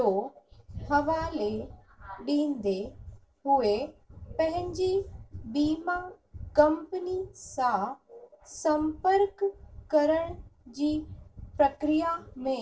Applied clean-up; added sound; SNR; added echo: none; none; none; reverberation time 0.2 s.